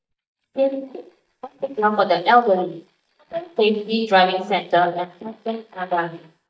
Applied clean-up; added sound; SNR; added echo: neural mask model DeepFilterNet 3.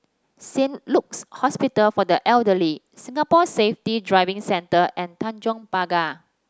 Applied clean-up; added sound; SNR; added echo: none; none; none; none.